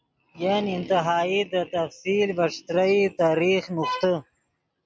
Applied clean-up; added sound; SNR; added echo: none; none; none; none.